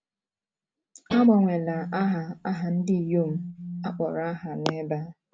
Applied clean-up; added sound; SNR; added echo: none; Guitar + Telephone; 11 dB; none.